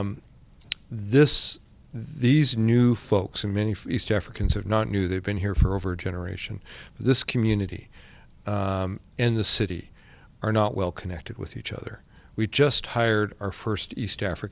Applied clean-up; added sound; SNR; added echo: none; none; none; none.